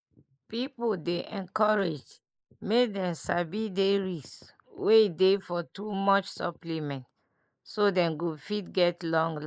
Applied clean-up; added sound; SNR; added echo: neural mask model Resemble Enhance denoiser.